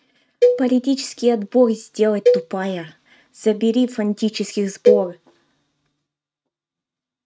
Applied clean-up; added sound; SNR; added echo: neural mask model RNNoise.